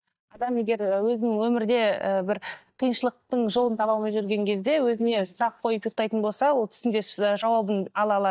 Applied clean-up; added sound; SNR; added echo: neural mask model DeepFilterNet 3.